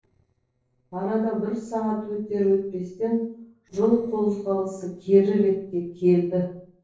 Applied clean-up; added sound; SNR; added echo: neural separator model SepFormer DNS4.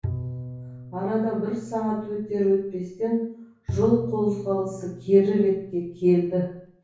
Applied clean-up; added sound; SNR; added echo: none; Bowed string instrument; 12 dB; reverberation time 0.6 s.